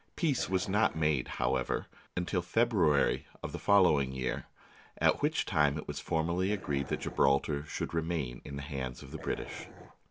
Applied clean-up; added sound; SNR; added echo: none; Dog; 16 dB; none.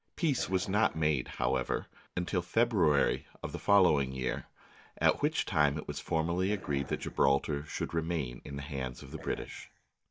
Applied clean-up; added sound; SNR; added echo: neural mask model DeepFilterNet 3.